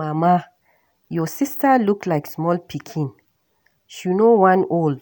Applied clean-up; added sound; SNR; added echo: none; none; none; none.